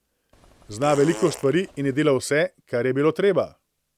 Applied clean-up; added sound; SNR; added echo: none; Fart; 15 dB; none.